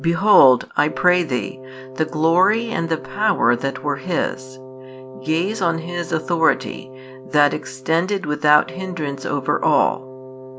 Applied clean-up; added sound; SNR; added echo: none; Wind instrument, woodwind instrument; 16 dB; none.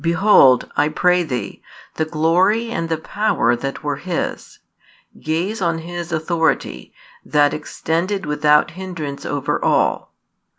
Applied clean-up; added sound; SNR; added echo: none; none; none; none.